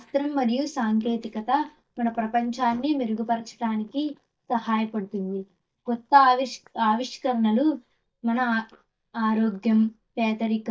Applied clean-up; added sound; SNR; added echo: neural mask model DeepFilterNet 3.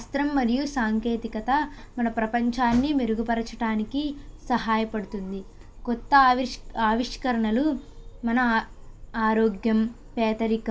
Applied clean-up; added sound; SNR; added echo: none; none; none; none.